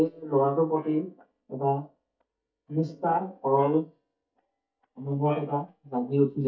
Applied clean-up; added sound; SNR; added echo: neural mask model DeepFilterNet 3.